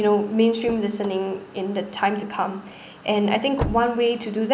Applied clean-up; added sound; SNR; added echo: none; Slam / Car; 13 dB; none.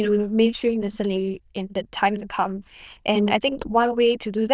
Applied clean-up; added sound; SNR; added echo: neural diffusion model UNIVERSE++.